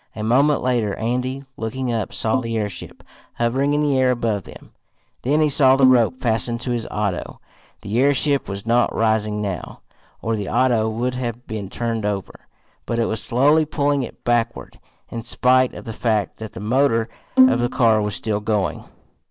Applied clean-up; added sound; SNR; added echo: neural mask model DeepFilterNet 3.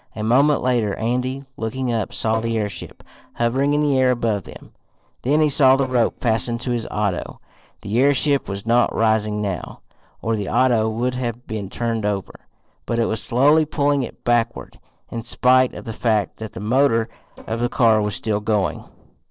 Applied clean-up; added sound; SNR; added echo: neural separator model SepFormer DNS4.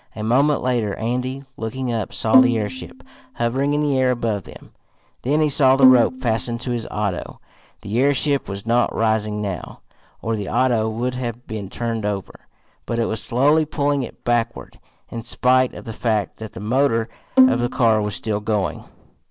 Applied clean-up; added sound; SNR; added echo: none; Bowed string instrument; 0 dB; none.